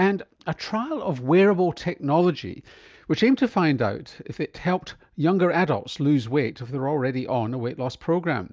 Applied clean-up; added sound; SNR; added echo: none; none; none; none.